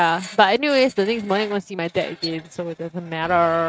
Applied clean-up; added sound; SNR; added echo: neural mask model RNNoise.